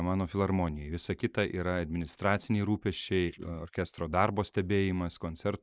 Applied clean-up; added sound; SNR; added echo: neural mask model Resemble Enhance denoiser.